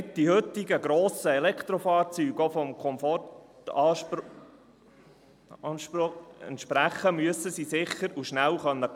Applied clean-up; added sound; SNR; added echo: none; none; none; none.